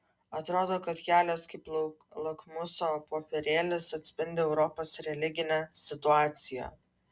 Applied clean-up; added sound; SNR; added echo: none; none; none; none.